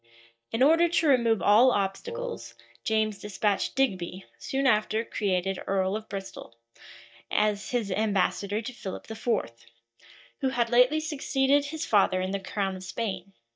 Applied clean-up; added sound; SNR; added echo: neural mask model DeepFilterNet 3.